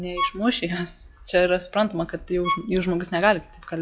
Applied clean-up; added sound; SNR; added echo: classical method log-MMSE.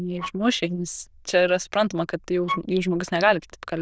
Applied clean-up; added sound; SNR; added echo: neural diffusion model UNIVERSE++.